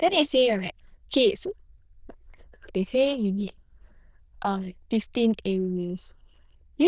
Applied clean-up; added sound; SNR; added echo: neural diffusion model UNIVERSE++.